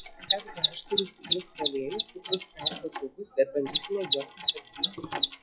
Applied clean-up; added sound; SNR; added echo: classical method log-MMSE.